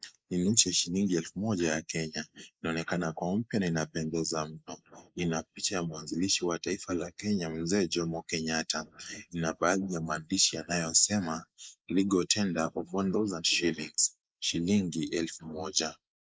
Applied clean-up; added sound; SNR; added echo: neural mask model Resemble Enhance denoiser.